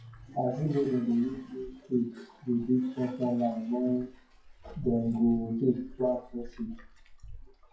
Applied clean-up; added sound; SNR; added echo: classical method WPE with log-MMSE.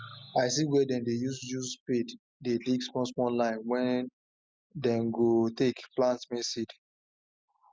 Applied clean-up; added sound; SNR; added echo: none; none; none; none.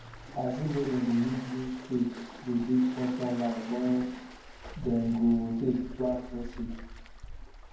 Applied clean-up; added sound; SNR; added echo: none; Waves, surf; 14 dB; reverberation time 0.9 s.